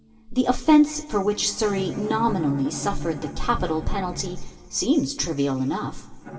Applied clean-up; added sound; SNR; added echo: none; Bowed string instrument; 14 dB; reverberation time 2.8 s.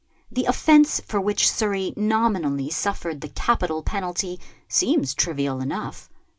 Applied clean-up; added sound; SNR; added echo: none; none; none; none.